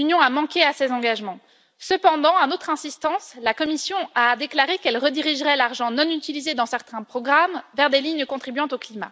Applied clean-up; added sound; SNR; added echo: none; none; none; none.